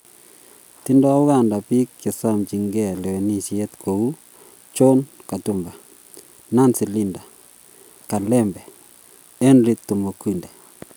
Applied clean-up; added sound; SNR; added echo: none; none; none; none.